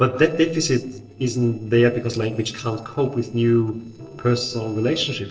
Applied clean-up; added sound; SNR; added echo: neural separator model SepFormer DNS4.